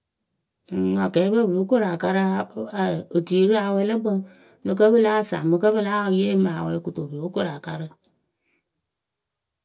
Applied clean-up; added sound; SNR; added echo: none; none; none; none.